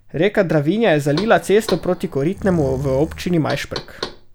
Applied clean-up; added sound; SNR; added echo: none; Breathing + Knock; 15 dB; none.